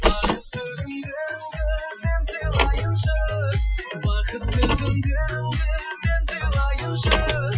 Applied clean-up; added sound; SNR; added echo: classical method Wiener filter.